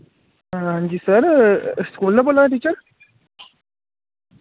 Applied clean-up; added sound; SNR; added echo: none; none; none; none.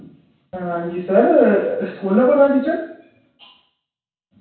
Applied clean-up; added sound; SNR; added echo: none; none; none; reverberation time 0.7 s.